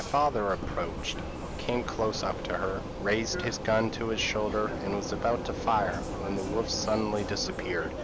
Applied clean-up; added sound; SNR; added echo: none; Vehicle; 5 dB; none.